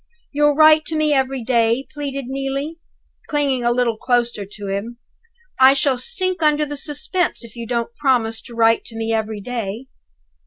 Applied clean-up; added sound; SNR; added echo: none; none; none; none.